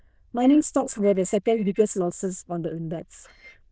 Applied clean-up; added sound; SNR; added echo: neural diffusion model UNIVERSE++.